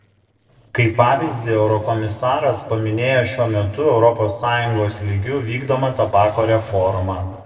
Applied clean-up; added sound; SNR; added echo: neural separator model SepFormer DNS4.